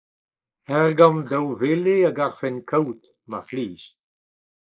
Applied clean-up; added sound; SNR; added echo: neural mask model Resemble Enhance denoiser.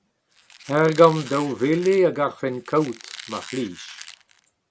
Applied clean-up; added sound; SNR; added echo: none; Squeak; 19 dB; none.